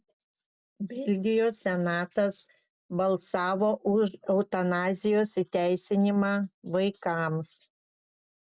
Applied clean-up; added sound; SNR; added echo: none; none; none; none.